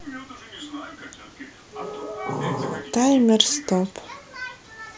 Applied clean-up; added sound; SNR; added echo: none; Wind instrument, woodwind instrument; 16 dB; none.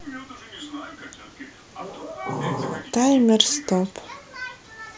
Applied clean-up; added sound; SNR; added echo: none; none; none; none.